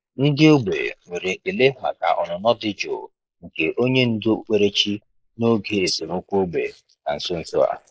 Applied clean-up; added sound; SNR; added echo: neural mask model Resemble Enhance denoiser.